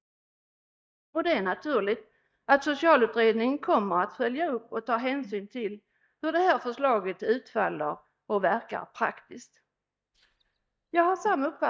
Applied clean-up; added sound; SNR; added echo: neural mask model DeepFilterNet 3.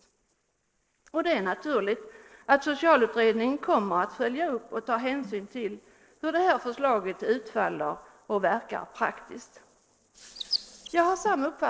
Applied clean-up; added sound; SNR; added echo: neural separator model SepFormer DNS4.